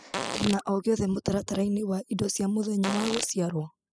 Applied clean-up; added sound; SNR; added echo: classical method spectral subtraction.